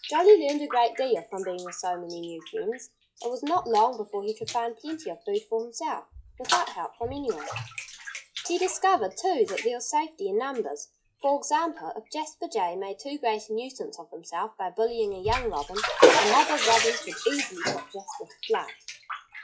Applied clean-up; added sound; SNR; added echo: classical method log-MMSE.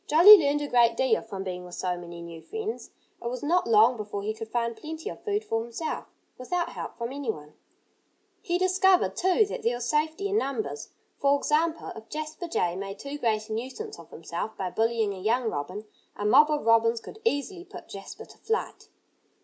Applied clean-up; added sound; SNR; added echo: none; none; none; none.